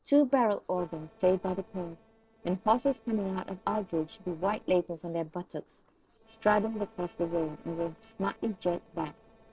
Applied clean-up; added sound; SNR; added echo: neural separator model SepFormer DNS4.